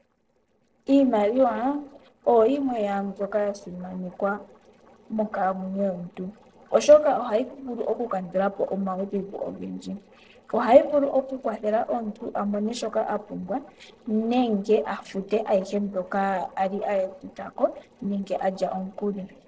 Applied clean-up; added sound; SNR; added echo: neural separator model SepFormer DNS4.